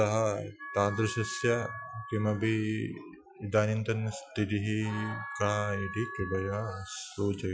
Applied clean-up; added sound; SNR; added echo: classical method Wiener filter.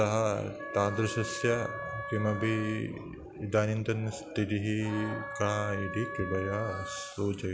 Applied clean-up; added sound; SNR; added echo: none; Wind instrument, woodwind instrument; 9 dB; none.